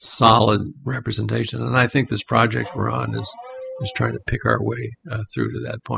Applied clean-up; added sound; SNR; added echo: classical method spectral subtraction.